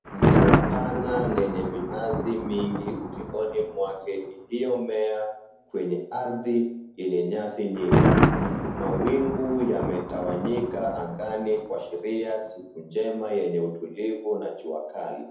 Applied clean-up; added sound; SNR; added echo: none; Thunder; -1 dB; reverberation time 2.0 s.